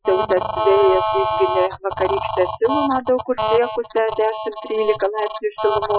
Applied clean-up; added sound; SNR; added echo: classical method Wiener filter.